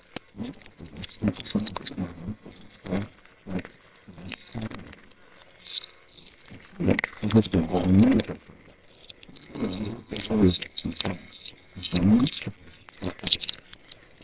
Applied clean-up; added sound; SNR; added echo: neural separator model SepFormer WHAMR!.